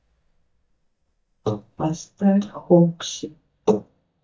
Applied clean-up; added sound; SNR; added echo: neural mask model DeepFilterNet 3.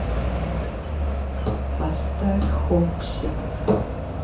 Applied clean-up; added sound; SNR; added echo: none; Alarm / Truck; -3 dB; reverberation time 0.6 s.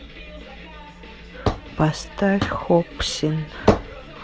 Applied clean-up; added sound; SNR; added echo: none; none; none; none.